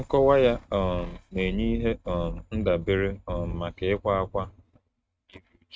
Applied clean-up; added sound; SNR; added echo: neural mask model RNNoise.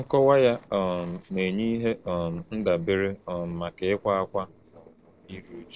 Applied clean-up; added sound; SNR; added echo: neural separator model SepFormer DNS4.